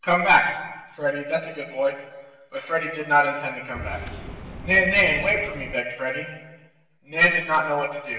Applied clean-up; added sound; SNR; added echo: none; Subway, metro, underground; 12 dB; reverberation time 1.2 s.